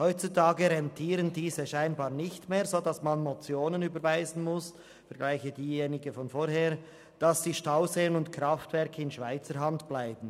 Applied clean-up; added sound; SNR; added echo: none; none; none; none.